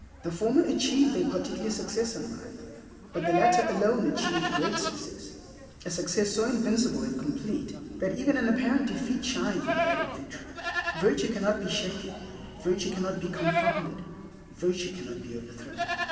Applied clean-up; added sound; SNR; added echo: none; Livestock, farm animals, working animals; 6 dB; reverberation time 2.5 s.